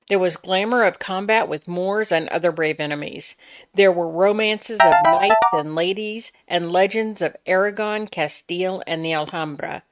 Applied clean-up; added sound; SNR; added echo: neural mask model RNNoise.